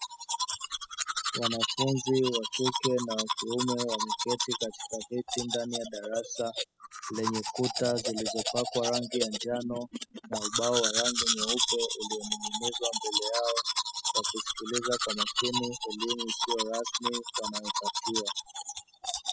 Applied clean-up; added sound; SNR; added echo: classical method spectral subtraction.